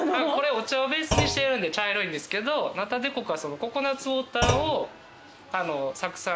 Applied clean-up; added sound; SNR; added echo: none; Thump, thud; 5 dB; none.